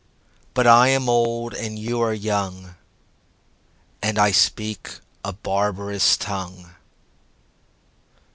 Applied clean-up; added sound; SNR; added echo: none; none; none; none.